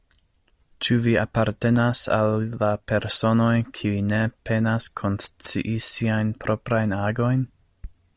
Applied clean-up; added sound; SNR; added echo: none; none; none; none.